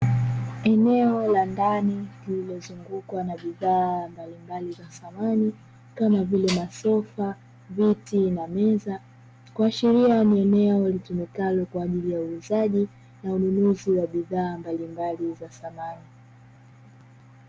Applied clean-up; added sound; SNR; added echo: none; none; none; none.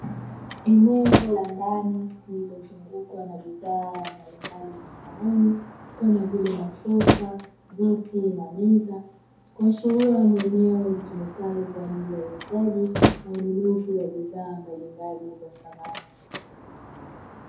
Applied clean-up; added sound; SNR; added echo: none; Slam; 7 dB; reverberation time 0.5 s.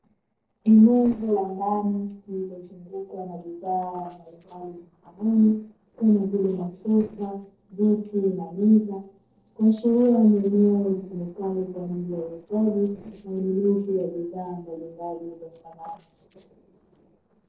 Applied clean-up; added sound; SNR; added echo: neural separator model SepFormer DNS4.